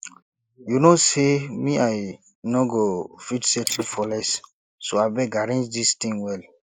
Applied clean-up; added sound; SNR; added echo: neural mask model Resemble Enhance denoiser.